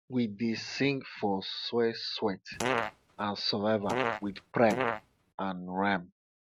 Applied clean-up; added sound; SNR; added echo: neural mask model RNNoise.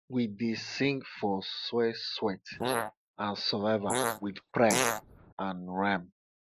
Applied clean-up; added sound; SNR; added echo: neural mask model Resemble Enhance denoiser.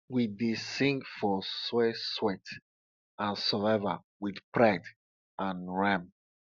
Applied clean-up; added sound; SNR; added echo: none; none; none; none.